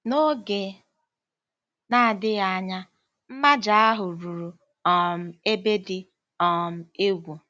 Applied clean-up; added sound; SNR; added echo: none; none; none; none.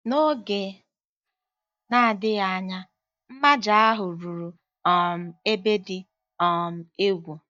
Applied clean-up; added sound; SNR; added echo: neural mask model DeepFilterNet 3.